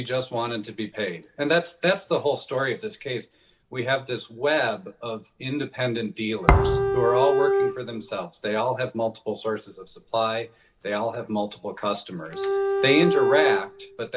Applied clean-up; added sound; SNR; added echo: none; Thump, thud + Bowed string instrument; -4 dB; none.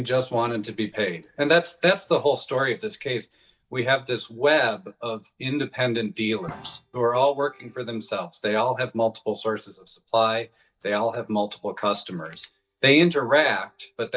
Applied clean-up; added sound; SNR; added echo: neural mask model DeepFilterNet 3.